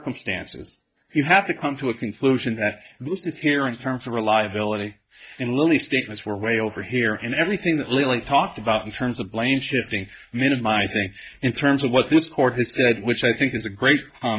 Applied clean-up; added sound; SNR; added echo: neural mask model DeepFilterNet 3.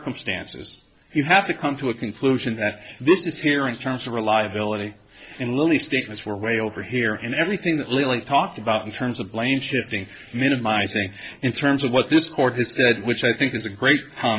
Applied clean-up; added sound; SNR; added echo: neural separator model SepFormer DNS4.